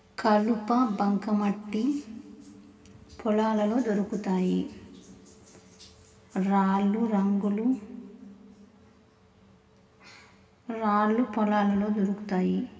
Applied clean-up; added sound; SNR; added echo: none; none; none; reverberation time 2.8 s.